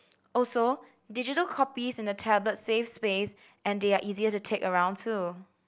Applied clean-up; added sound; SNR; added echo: none; none; none; none.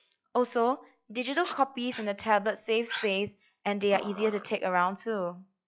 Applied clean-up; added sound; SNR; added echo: classical method log-MMSE.